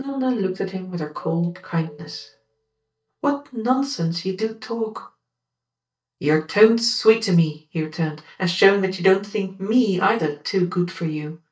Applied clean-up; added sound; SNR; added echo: neural mask model DeepFilterNet 3.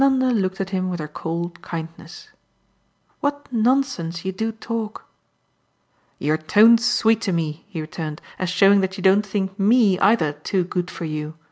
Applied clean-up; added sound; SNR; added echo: none; none; none; none.